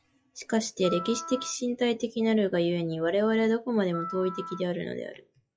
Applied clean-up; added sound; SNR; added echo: classical method log-MMSE.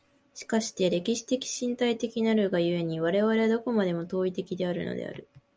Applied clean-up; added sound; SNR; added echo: none; none; none; none.